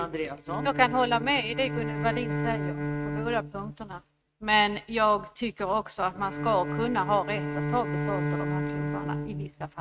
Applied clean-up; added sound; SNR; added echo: neural mask model RNNoise.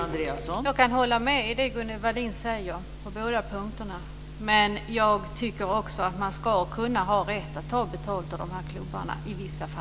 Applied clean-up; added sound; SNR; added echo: none; none; none; none.